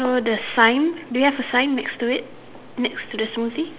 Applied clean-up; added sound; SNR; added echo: none; none; none; none.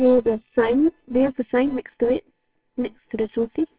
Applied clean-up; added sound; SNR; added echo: neural separator model SepFormer WHAMR!.